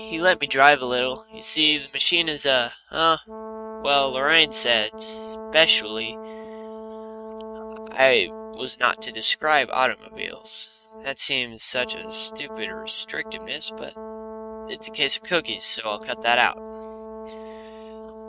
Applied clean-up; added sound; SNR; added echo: neural mask model RNNoise.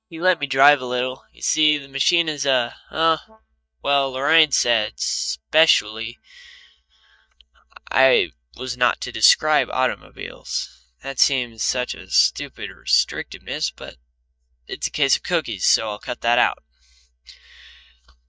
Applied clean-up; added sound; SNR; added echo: neural mask model DeepFilterNet 3.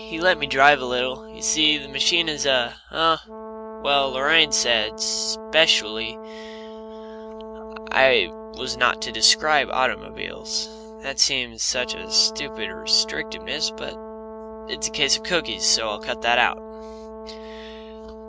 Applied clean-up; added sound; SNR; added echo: none; Brass instrument; 13 dB; none.